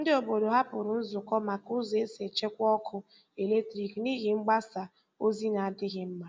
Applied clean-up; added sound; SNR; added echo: none; none; none; none.